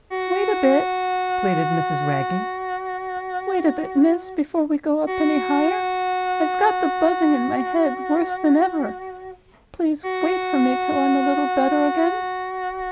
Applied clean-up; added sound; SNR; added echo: none; Wind instrument, woodwind instrument; 3 dB; none.